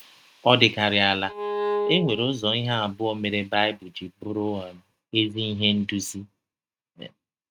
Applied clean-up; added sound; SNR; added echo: neural mask model RNNoise.